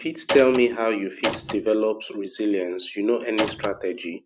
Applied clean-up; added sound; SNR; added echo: none; Door; 4 dB; none.